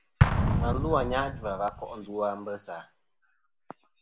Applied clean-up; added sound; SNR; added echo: none; Explosion; -3 dB; none.